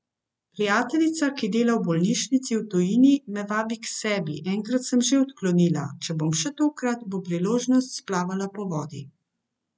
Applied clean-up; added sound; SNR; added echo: none; none; none; none.